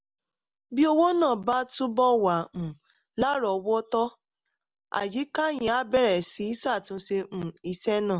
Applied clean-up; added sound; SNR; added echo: none; none; none; none.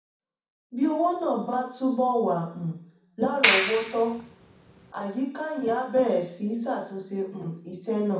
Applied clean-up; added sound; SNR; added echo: none; Clapping; -1 dB; reverberation time 0.6 s.